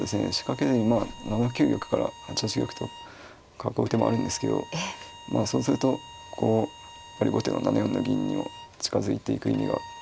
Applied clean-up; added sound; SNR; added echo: none; Bowed string instrument + Zipper (clothing); 18 dB; none.